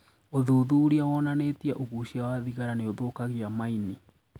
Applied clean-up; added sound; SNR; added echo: none; none; none; none.